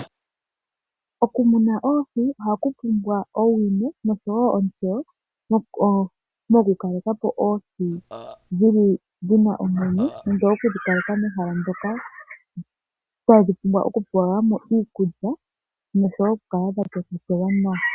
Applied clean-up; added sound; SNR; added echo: none; Burping, eructation; 19 dB; none.